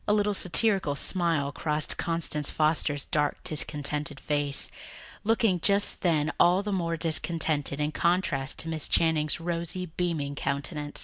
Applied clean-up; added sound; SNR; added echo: none; none; none; none.